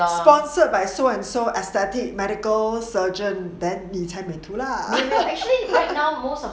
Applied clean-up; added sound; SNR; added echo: none; none; none; none.